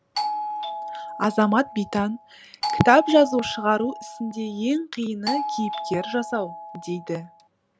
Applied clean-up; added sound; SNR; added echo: none; Doorbell; 8 dB; none.